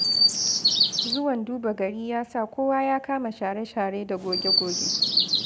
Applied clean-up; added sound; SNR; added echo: none; Chirp, tweet; -2 dB; none.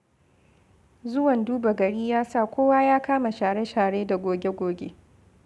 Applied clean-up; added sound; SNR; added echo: none; none; none; none.